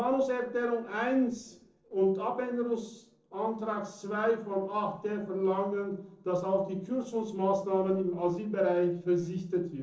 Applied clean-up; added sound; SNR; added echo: neural separator model SepFormer DNS4.